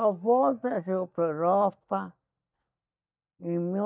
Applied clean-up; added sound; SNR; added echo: neural mask model DeepFilterNet 3.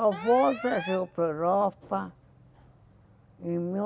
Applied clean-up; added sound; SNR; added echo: none; Alarm; 14 dB; none.